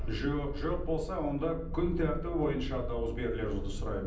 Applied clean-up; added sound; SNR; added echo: none; Purr; 3 dB; reverberation time 0.6 s.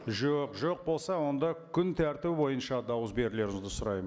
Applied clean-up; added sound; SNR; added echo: none; none; none; none.